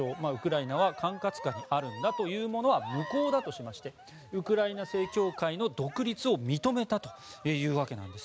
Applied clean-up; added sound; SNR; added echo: none; Cheering; 14 dB; none.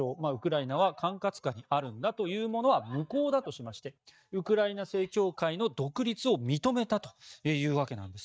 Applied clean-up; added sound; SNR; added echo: neural mask model DeepFilterNet 3.